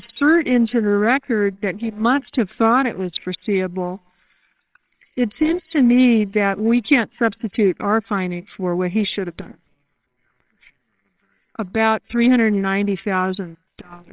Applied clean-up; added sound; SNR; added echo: neural separator model SepFormer WHAMR!.